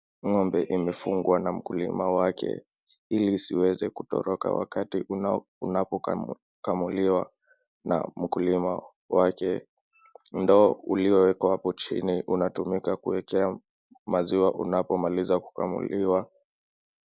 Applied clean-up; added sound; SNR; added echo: none; none; none; none.